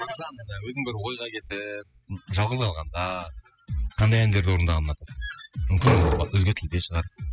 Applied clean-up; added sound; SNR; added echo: classical method spectral subtraction.